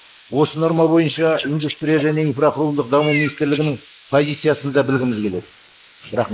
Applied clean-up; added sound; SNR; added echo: neural mask model Resemble Enhance denoiser.